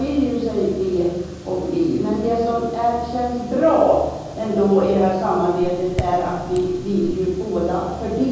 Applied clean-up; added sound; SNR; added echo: none; Raindrop / Drip; 11 dB; reverberation time 1.3 s.